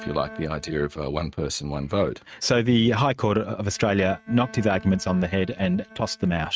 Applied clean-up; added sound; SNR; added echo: neural mask model RNNoise.